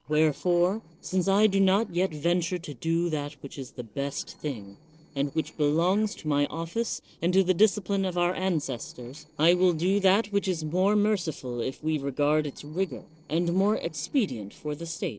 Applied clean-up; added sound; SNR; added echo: neural separator model SepFormer DNS4.